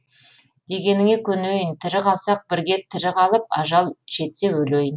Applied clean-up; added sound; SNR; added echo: none; none; none; none.